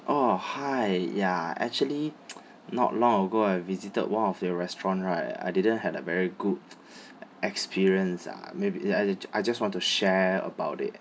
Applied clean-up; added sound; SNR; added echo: none; none; none; none.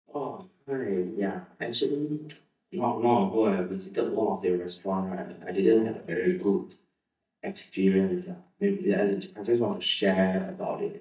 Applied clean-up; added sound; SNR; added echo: neural mask model DeepFilterNet 3.